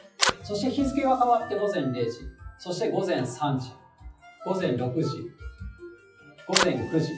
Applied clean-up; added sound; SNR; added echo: classical method WPE with log-MMSE.